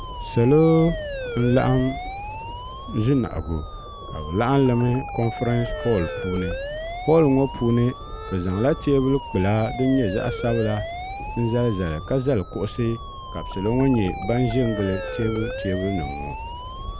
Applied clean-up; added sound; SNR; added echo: none; Siren + Train; 9 dB; none.